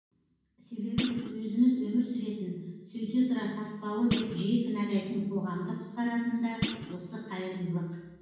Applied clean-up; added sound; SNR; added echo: none; Thump, thud; 8 dB; reverberation time 1.2 s.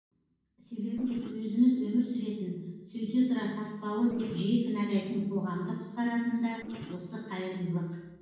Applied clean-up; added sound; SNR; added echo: neural separator model SepFormer DNS4.